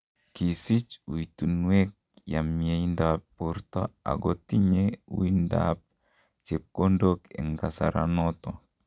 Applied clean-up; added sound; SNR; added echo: none; none; none; none.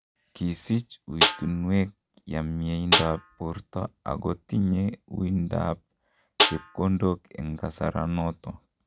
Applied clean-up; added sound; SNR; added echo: none; Snare drum; 0 dB; none.